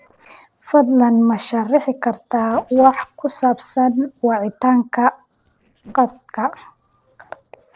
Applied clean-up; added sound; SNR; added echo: neural separator model SepFormer DNS4.